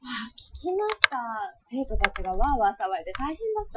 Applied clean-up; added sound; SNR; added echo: classical method Wiener filter.